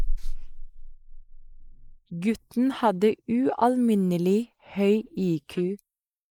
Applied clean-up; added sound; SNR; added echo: neural mask model Resemble Enhance denoiser.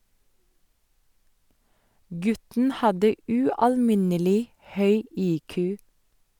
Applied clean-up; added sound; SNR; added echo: none; none; none; none.